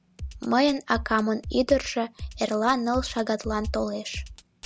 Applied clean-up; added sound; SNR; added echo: none; Drum kit; 13 dB; none.